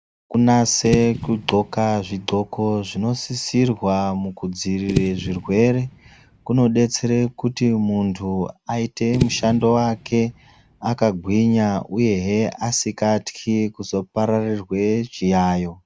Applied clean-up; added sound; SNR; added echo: none; Fireworks / Boom; 12 dB; none.